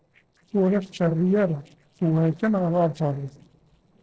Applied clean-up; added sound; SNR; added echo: neural separator model SepFormer DNS4.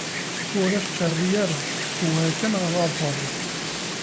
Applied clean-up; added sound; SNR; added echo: none; Wind; 3 dB; none.